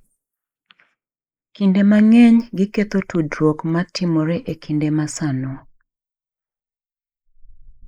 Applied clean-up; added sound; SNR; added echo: neural mask model Resemble Enhance denoiser.